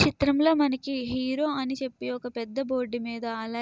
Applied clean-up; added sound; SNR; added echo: none; none; none; none.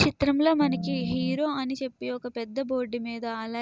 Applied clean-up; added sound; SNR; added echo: none; Organ; 4 dB; none.